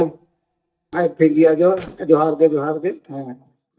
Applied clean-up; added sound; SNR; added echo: neural mask model DeepFilterNet 3.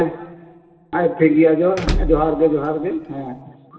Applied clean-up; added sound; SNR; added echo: none; Door / Car; 6 dB; reverberation time 1.9 s.